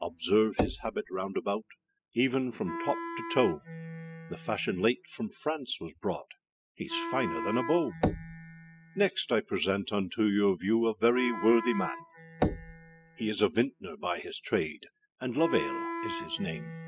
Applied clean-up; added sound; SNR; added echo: classical method spectral subtraction.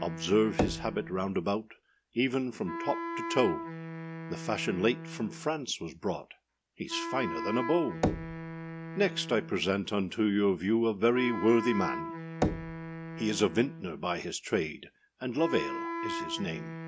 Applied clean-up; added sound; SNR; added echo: none; Wind instrument, woodwind instrument + Knock / Wood; 7 dB; none.